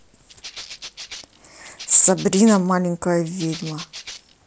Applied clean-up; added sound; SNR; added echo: none; Rattle (instrument); 17 dB; none.